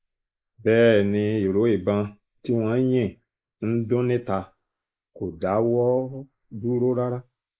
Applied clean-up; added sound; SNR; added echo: neural mask model Resemble Enhance denoiser.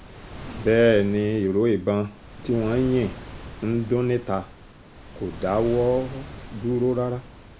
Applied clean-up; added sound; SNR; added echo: none; Waves, surf; 15 dB; none.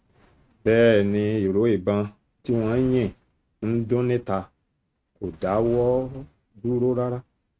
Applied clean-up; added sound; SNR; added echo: neural mask model RNNoise.